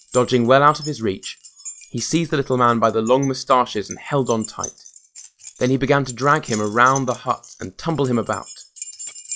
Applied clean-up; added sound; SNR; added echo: classical method log-MMSE.